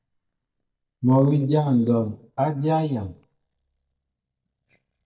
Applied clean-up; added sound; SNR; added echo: neural mask model DeepFilterNet 3.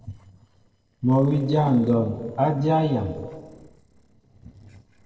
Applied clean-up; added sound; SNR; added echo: neural separator model SepFormer DNS4.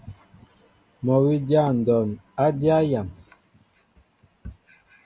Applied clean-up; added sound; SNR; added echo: none; none; none; none.